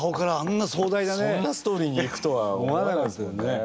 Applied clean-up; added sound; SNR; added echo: none; Knock; 19 dB; none.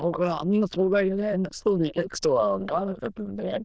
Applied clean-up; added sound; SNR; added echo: neural diffusion model UNIVERSE++.